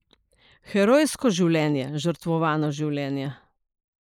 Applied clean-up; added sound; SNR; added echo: neural mask model Resemble Enhance denoiser.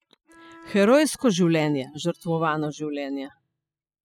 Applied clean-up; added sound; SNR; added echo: classical method spectral subtraction.